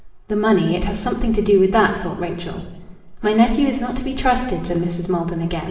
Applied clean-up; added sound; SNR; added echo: none; none; none; reverberation time 1.2 s.